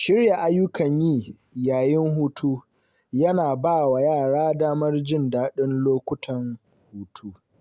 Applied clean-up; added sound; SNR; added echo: none; none; none; none.